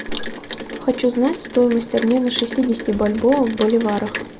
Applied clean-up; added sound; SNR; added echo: none; Rain; 10 dB; none.